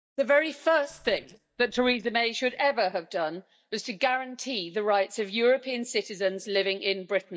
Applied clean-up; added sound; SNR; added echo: neural mask model DeepFilterNet 3.